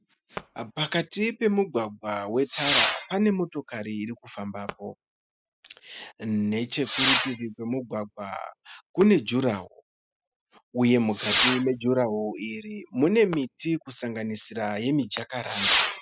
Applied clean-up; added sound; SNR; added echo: classical method spectral subtraction.